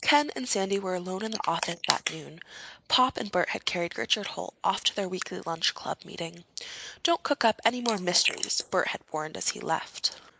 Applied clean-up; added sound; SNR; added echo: neural mask model Resemble Enhance denoiser.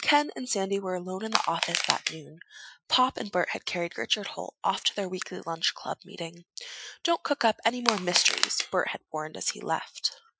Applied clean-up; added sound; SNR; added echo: classical method Wiener filter.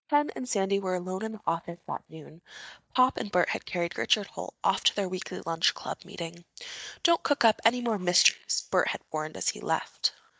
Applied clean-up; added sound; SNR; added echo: neural mask model DeepFilterNet 3.